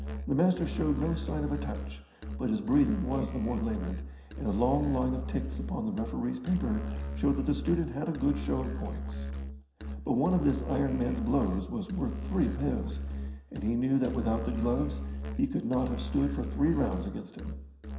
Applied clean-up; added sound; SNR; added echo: none; Musical instrument; 5 dB; reverberation time 0.9 s.